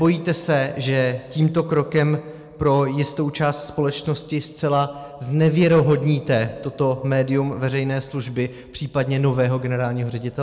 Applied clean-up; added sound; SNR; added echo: none; none; none; none.